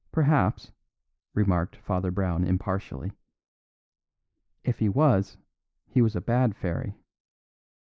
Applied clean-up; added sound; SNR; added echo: neural mask model Resemble Enhance denoiser.